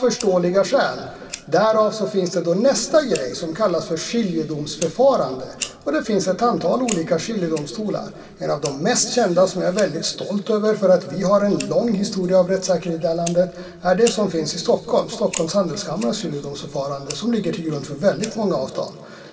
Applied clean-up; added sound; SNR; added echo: none; Fire; 19 dB; reverberation time 1.8 s.